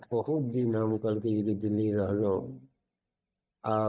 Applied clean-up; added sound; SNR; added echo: neural mask model DeepFilterNet 3.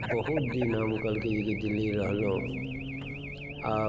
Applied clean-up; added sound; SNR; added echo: none; Race car, auto racing / Alarm; 5 dB; none.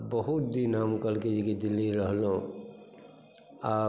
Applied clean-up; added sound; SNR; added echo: none; none; none; none.